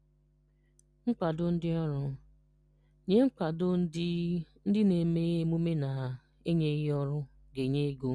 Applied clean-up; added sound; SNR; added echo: none; none; none; none.